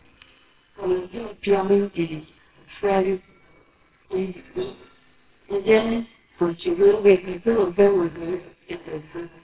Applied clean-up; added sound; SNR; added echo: neural separator model SepFormer WHAMR!.